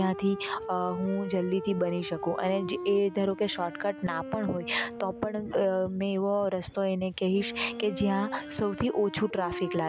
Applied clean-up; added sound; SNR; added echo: none; Wind instrument, woodwind instrument; 11 dB; none.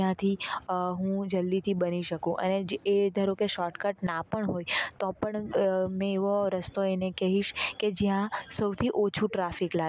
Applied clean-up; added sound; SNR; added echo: none; none; none; none.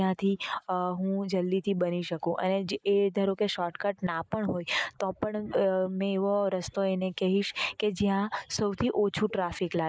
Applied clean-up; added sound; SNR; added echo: neural mask model Resemble Enhance denoiser.